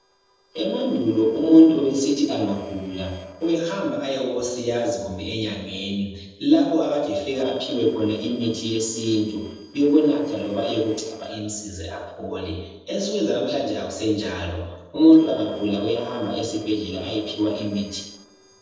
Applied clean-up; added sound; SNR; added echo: neural separator model SepFormer DNS4.